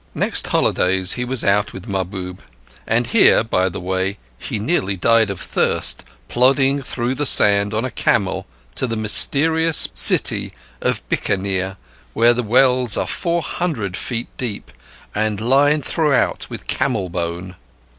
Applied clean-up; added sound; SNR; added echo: none; none; none; none.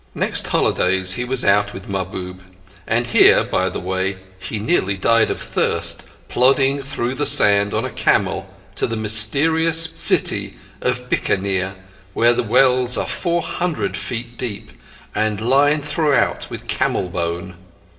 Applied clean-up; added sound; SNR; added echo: none; none; none; reverberation time 0.8 s.